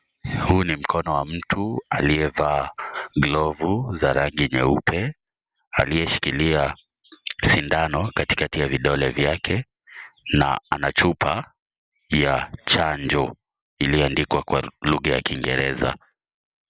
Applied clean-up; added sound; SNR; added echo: none; none; none; none.